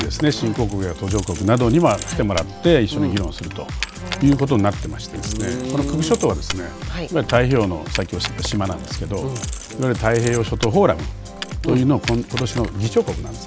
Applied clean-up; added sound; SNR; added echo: none; Keys jangling; 15 dB; none.